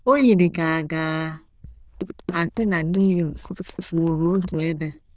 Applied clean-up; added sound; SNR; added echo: neural diffusion model UNIVERSE++.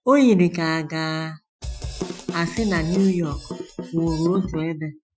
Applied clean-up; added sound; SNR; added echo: classical method Wiener filter.